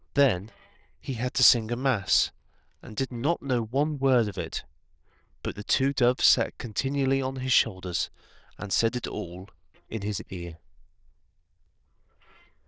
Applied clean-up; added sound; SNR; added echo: neural diffusion model UNIVERSE++.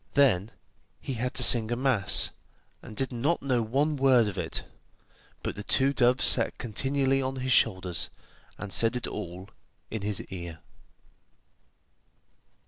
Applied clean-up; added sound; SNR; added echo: none; none; none; none.